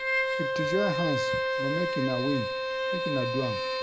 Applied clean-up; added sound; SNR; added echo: none; Bowed string instrument; -3 dB; none.